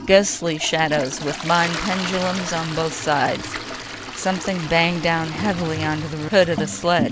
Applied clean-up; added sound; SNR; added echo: none; Toilet flush; 8 dB; none.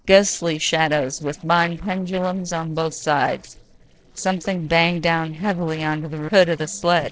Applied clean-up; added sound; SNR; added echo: neural separator model SepFormer DNS4.